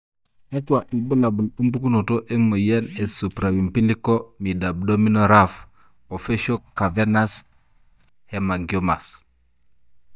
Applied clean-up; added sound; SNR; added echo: neural mask model DeepFilterNet 3.